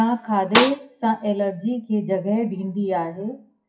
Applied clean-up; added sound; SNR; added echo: classical method WPE with log-MMSE.